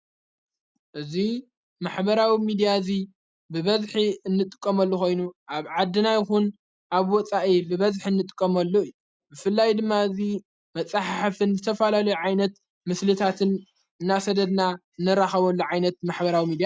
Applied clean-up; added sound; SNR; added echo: none; none; none; none.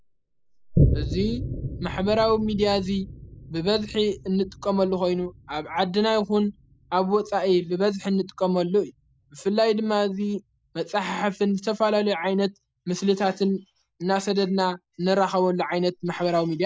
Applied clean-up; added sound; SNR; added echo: none; Boom; 9 dB; none.